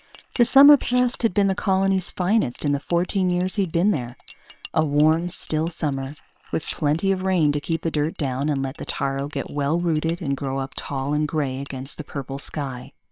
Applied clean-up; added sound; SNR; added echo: neural separator model SepFormer WHAM!.